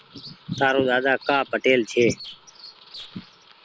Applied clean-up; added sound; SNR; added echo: none; Bird vocalization, bird call, bird song; 20 dB; none.